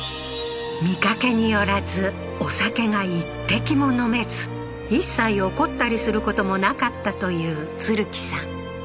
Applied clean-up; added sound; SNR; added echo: none; none; none; none.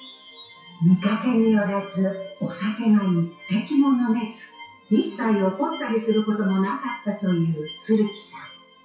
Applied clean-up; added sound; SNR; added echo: classical method WPE with log-MMSE.